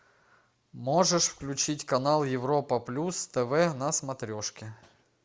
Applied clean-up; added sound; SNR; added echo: none; none; none; none.